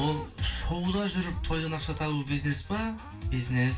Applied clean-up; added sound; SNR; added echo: none; Livestock, farm animals, working animals; 18 dB; reverberation time 0.2 s.